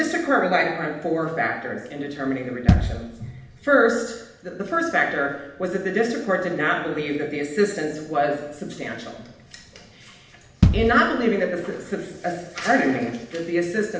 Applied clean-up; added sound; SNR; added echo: none; Bass drum; -1 dB; reverberation time 0.8 s.